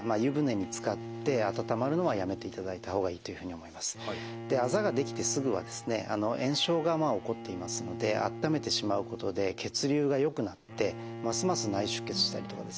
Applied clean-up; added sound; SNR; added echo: none; Bowed string instrument; 11 dB; none.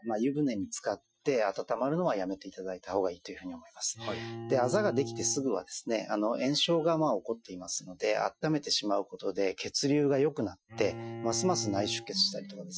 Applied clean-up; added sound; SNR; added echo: classical method Wiener filter.